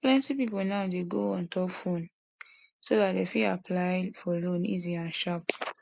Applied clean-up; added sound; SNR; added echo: neural mask model Resemble Enhance denoiser.